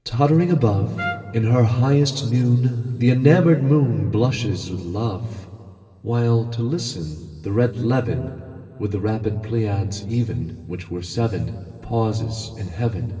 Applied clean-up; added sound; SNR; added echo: none; Trumpet; 12 dB; reverberation time 2.4 s.